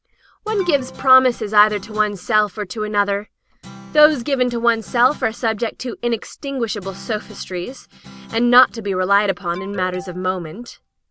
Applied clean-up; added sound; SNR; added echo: none; Alarm + Guitar; 20 dB; none.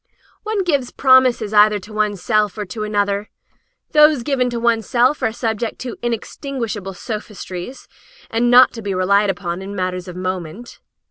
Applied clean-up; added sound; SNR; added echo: none; none; none; none.